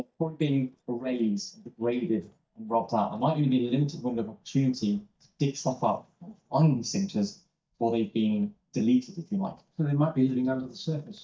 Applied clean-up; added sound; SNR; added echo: neural mask model DeepFilterNet 3.